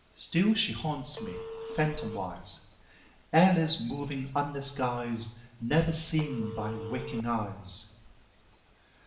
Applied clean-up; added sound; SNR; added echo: none; Telephone; 15 dB; reverberation time 0.8 s.